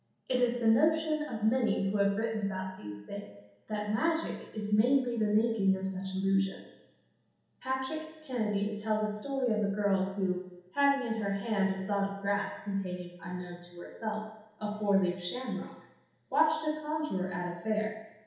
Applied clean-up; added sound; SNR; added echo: none; none; none; reverberation time 1.0 s.